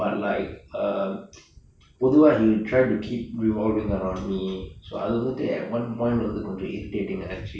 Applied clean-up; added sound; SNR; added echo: none; none; none; none.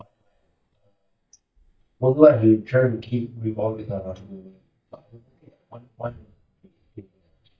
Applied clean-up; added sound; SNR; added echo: neural mask model DeepFilterNet 3.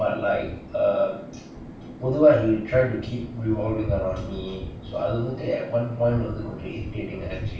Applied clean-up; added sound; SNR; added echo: none; Fixed-wing aircraft, airplane; 16 dB; reverberation time 0.2 s.